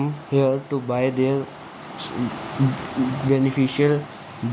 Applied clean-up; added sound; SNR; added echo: none; none; none; none.